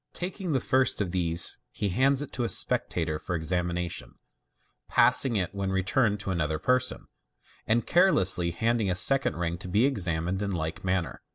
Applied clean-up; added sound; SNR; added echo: none; none; none; none.